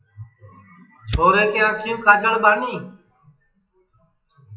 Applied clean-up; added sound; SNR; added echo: classical method WPE with log-MMSE.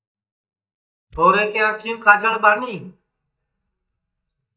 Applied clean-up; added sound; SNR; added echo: neural mask model DeepFilterNet 3.